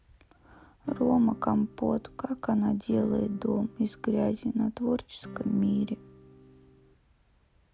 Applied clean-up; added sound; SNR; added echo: none; Acoustic guitar / Strum; 18 dB; none.